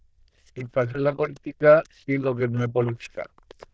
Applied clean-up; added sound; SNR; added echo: neural diffusion model UNIVERSE++.